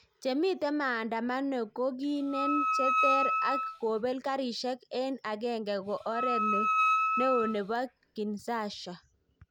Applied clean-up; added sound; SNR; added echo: none; Wind instrument, woodwind instrument; -1 dB; none.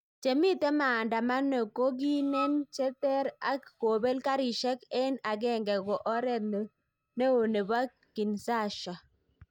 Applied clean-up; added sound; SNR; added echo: neural mask model DeepFilterNet 3.